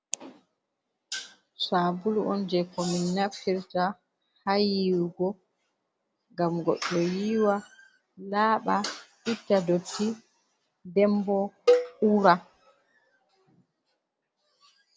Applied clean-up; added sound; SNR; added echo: none; Cowbell; 0 dB; none.